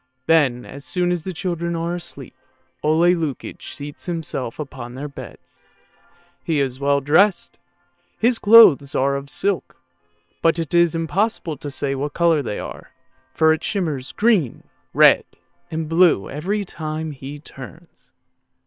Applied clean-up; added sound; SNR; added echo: neural separator model SepFormer WHAM!.